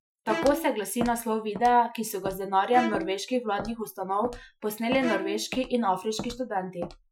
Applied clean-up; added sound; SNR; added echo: classical method Wiener filter.